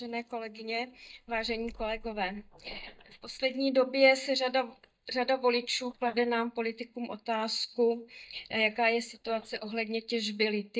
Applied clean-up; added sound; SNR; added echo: neural mask model DeepFilterNet 3.